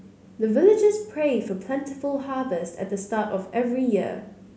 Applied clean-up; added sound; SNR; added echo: none; none; none; none.